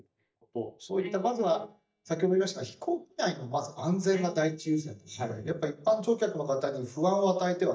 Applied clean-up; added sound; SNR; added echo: neural mask model DeepFilterNet 3.